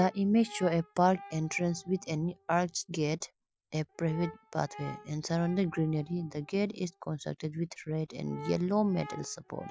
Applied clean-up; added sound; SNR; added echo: none; Brass instrument; 19 dB; none.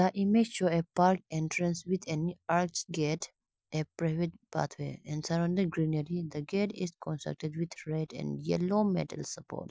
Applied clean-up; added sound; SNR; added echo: none; none; none; none.